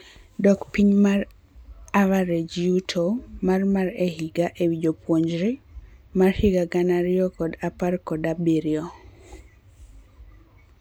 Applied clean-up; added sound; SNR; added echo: none; none; none; none.